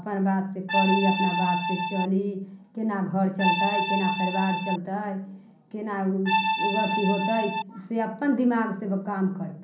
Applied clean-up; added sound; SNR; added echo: none; Accordion; -1 dB; reverberation time 0.6 s.